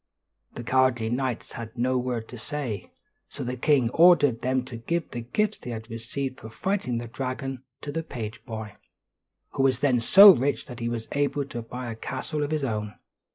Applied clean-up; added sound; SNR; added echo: neural mask model Resemble Enhance denoiser.